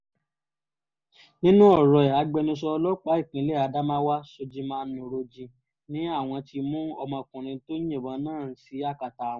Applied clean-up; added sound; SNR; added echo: none; none; none; none.